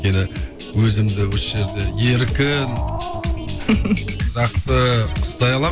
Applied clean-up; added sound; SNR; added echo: none; Growling; 13 dB; none.